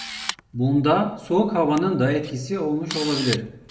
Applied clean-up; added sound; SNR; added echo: none; Camera; 13 dB; reverberation time 0.6 s.